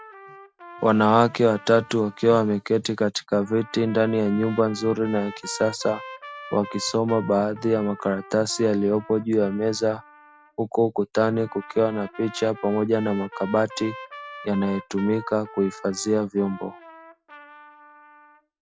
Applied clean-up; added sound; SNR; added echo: none; Trumpet; 18 dB; none.